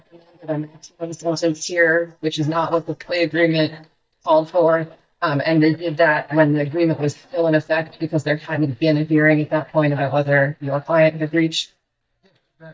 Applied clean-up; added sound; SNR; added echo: neural mask model DeepFilterNet 3.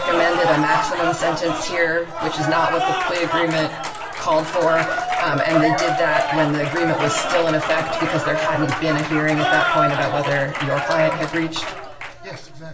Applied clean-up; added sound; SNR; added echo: none; Applause / Cheering; 2 dB; reverberation time 0.2 s.